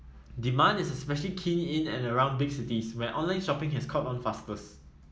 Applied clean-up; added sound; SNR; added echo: none; none; none; none.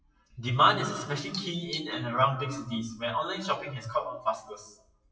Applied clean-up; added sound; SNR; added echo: classical method WPE with log-MMSE.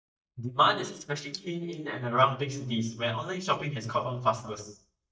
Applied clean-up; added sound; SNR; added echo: neural mask model DeepFilterNet 3.